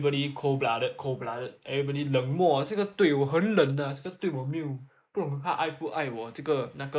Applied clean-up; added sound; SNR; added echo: neural mask model Resemble Enhance denoiser.